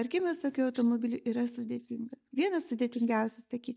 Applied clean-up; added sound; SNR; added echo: neural mask model DeepFilterNet 3.